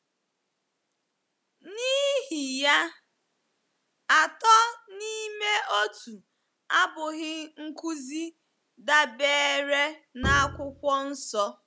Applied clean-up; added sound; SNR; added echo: none; Bowed string instrument; 7 dB; none.